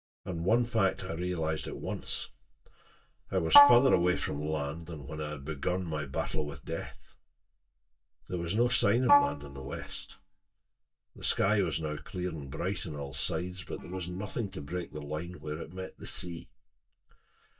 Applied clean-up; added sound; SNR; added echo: neural mask model DeepFilterNet 3.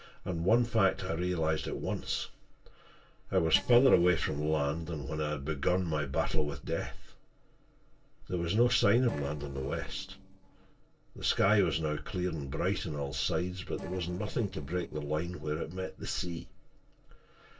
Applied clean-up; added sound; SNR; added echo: neural separator model SepFormer DNS4.